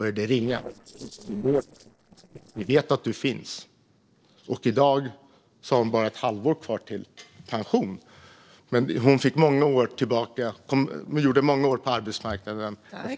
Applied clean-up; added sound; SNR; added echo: neural separator model SepFormer DNS4.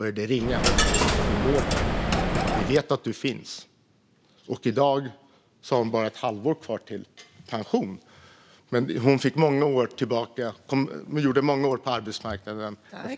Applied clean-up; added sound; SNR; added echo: none; Coin (dropping); -3 dB; none.